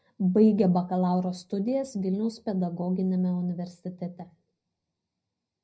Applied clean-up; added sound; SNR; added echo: none; none; none; reverberation time 0.4 s.